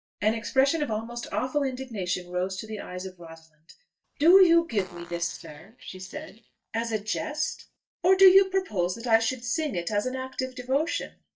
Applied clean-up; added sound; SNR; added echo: neural mask model DeepFilterNet 3.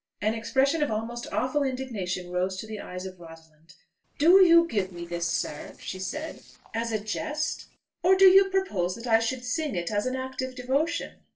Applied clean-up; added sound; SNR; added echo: neural separator model SepFormer DNS4.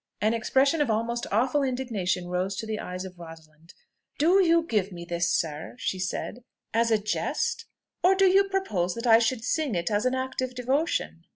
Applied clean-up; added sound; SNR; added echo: none; none; none; none.